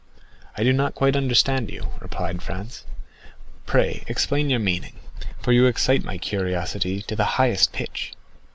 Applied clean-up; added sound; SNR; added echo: none; none; none; none.